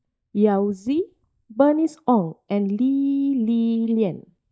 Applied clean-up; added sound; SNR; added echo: neural mask model DeepFilterNet 3.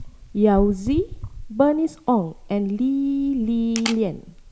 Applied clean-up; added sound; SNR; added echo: none; Camera; 12 dB; none.